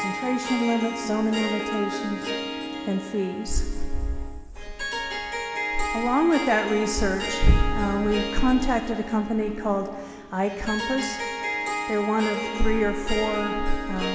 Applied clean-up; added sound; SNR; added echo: none; Harp; 6 dB; reverberation time 2.4 s.